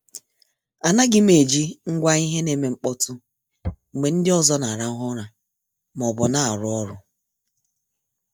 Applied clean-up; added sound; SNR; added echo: neural mask model DeepFilterNet 3.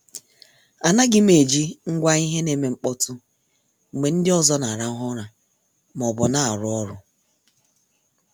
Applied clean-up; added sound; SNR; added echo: none; none; none; none.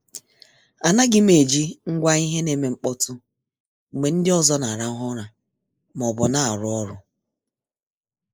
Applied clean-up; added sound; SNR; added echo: neural mask model Resemble Enhance denoiser.